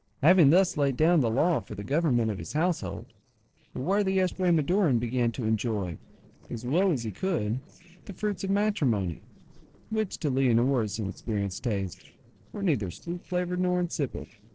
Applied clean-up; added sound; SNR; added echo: neural separator model SepFormer DNS4.